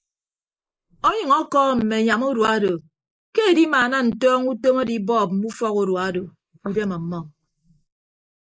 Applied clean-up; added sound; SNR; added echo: neural mask model Resemble Enhance denoiser.